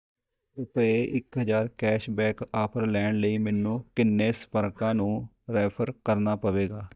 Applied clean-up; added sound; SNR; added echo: neural mask model DeepFilterNet 3.